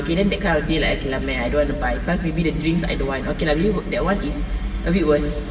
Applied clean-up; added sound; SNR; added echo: none; none; none; reverberation time 1.1 s.